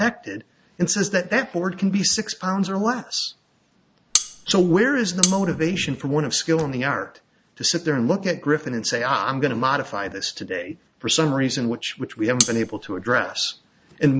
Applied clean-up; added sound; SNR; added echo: none; Cutlery, silverware; 3 dB; none.